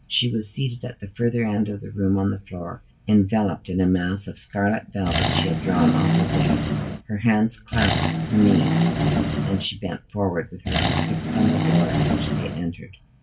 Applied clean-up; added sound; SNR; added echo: none; Accelerating, revving, vroom; -3 dB; reverberation time 0.2 s.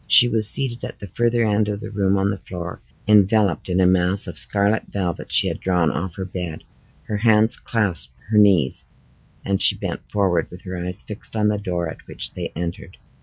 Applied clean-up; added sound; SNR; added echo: none; none; none; none.